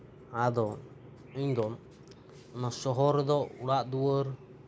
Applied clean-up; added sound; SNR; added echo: none; none; none; none.